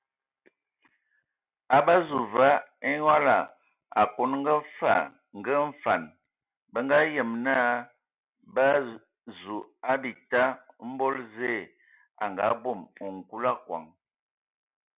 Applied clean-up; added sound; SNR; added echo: none; none; none; none.